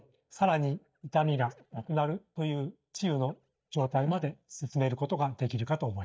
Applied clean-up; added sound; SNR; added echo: neural mask model DeepFilterNet 3.